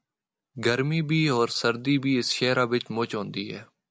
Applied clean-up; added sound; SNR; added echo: none; none; none; none.